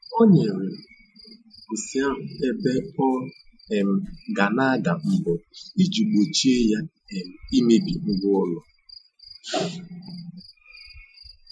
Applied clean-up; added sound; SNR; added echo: classical method Wiener filter.